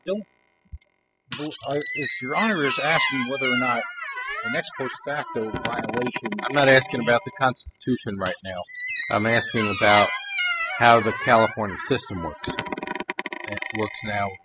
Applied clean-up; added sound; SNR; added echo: classical method spectral subtraction.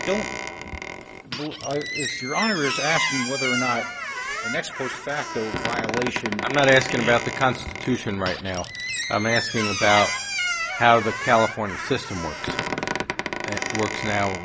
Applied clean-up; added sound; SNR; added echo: none; Squeak; 4 dB; none.